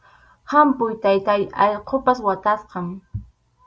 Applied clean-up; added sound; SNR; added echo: none; none; none; none.